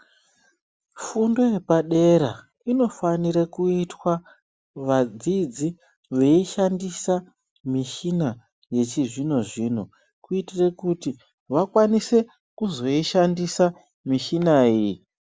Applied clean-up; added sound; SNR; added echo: none; none; none; none.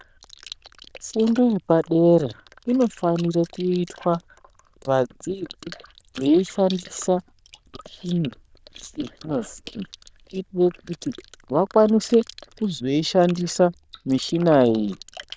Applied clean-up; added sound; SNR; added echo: neural diffusion model UNIVERSE++.